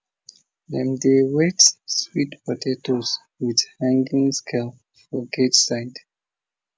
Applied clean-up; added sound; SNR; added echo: none; none; none; none.